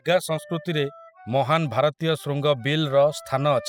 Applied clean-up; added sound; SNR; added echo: classical method spectral subtraction.